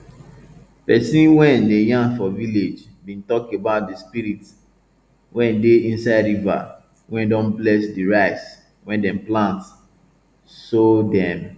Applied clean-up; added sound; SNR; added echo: none; none; none; none.